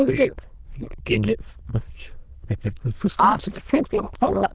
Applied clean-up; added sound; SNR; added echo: neural diffusion model UNIVERSE++.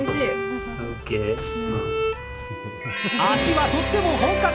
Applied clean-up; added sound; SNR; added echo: none; Bowed string instrument; 5 dB; none.